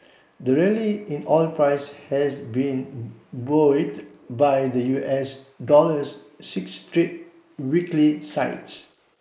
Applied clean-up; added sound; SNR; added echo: neural mask model Resemble Enhance denoiser.